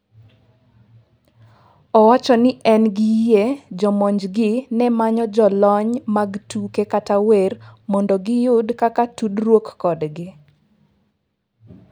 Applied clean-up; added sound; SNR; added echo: none; none; none; none.